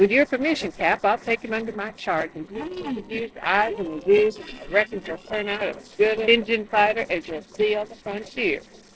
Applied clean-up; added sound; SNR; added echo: neural separator model SepFormer DNS4.